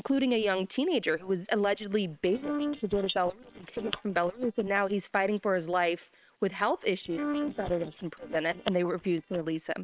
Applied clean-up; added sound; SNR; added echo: neural separator model SepFormer WHAM!.